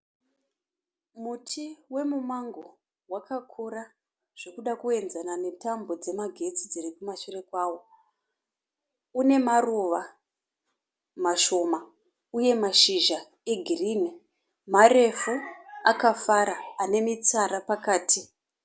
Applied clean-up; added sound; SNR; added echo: none; none; none; none.